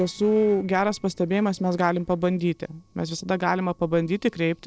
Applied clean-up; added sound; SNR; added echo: neural separator model SepFormer DNS4.